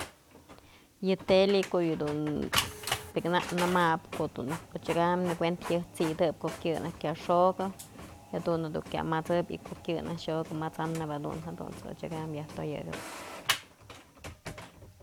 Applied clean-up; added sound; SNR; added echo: none; Printer; 10 dB; none.